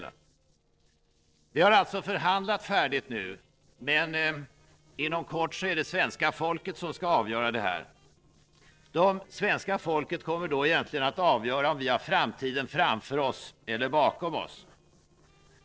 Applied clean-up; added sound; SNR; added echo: neural separator model SepFormer DNS4.